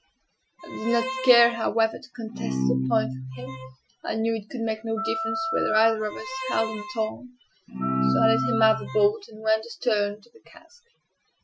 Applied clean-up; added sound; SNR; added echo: classical method Wiener filter.